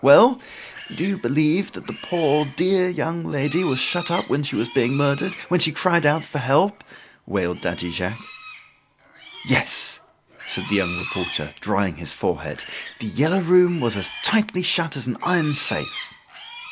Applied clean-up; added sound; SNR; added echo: none; Livestock, farm animals, working animals; 16 dB; none.